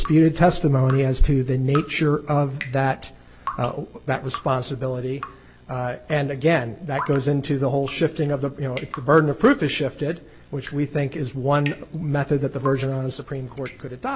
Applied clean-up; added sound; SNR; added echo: none; Drip; 18 dB; none.